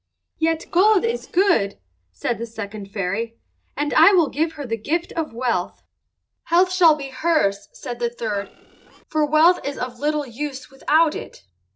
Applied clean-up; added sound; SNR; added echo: neural separator model SepFormer DNS4.